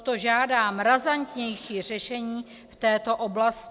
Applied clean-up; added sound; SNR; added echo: none; none; none; none.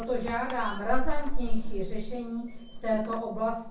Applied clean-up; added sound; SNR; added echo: none; Squeak; -5 dB; reverberation time 0.6 s.